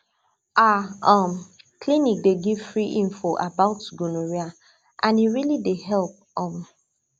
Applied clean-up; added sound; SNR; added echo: none; none; none; none.